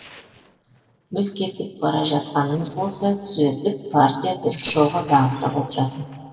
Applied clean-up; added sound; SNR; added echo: neural separator model SepFormer DNS4.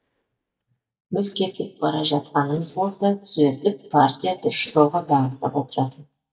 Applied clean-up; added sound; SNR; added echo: neural mask model DeepFilterNet 3.